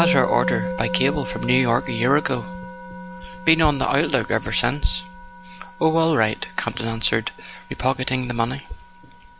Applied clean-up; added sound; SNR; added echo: none; Musical instrument; 9 dB; none.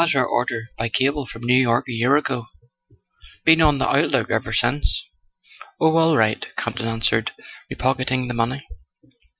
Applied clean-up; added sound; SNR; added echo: classical method Wiener filter.